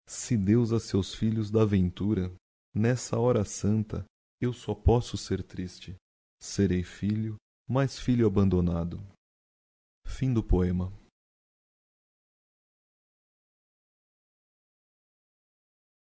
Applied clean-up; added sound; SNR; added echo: none; none; none; none.